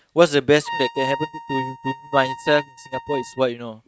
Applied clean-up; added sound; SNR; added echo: neural mask model RNNoise.